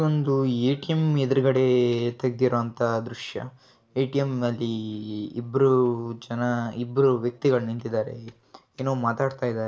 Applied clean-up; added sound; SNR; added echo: none; none; none; reverberation time 0.3 s.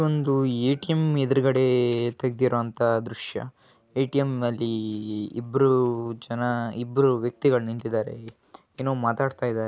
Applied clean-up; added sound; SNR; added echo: none; none; none; none.